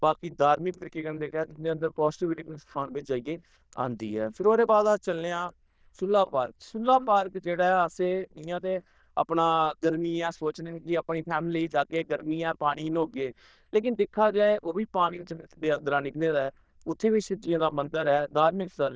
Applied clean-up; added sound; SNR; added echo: neural diffusion model UNIVERSE++.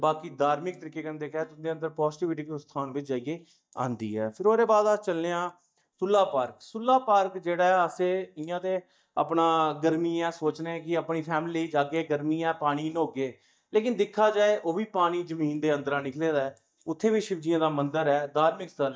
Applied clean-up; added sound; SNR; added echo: neural mask model DeepFilterNet 3.